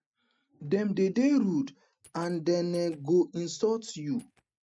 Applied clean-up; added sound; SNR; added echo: neural mask model RNNoise.